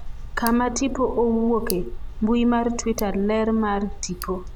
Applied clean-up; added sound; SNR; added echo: none; Tick; 9 dB; none.